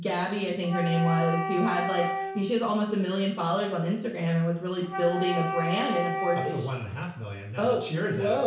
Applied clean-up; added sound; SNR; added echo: none; Wind instrument, woodwind instrument; 5 dB; reverberation time 0.6 s.